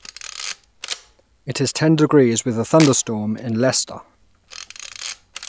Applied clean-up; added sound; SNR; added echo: none; Camera; 15 dB; none.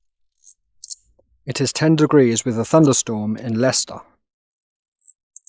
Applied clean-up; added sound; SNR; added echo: neural mask model Resemble Enhance denoiser.